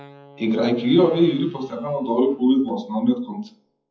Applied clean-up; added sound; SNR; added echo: classical method WPE with log-MMSE.